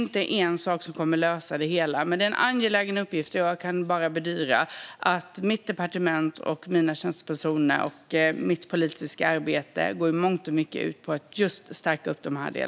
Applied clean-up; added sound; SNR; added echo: none; none; none; none.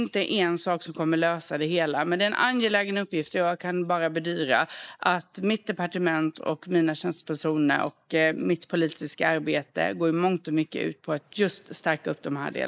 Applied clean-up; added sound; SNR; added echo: neural mask model Resemble Enhance denoiser.